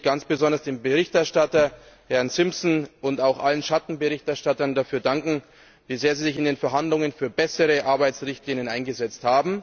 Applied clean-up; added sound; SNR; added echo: none; none; none; none.